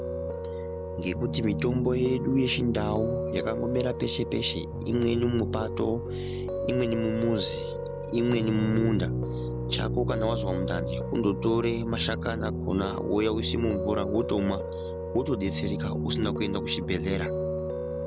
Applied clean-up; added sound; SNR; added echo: none; Piano; 2 dB; none.